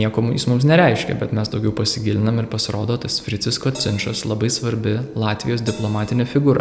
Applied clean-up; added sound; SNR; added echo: none; Crash cymbal; 17 dB; none.